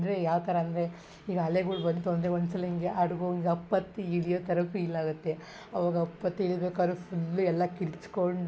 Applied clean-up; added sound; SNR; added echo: none; none; none; none.